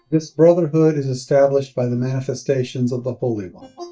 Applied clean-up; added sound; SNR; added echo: neural mask model DeepFilterNet 3.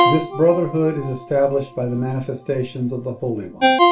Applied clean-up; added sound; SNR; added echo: none; Ringtone; 1 dB; reverberation time 0.3 s.